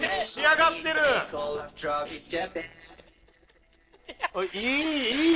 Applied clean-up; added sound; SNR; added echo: neural separator model SepFormer DNS4.